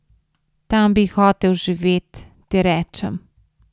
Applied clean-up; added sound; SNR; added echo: none; none; none; none.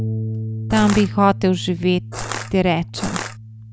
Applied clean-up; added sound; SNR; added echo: none; Bass guitar + Crushing; 7 dB; none.